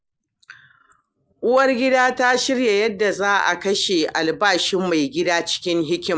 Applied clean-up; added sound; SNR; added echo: none; none; none; none.